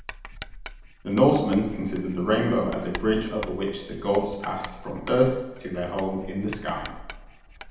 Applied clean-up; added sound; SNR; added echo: none; Writing; 14 dB; reverberation time 0.9 s.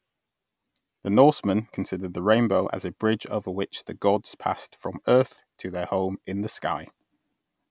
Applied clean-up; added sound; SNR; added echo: none; none; none; none.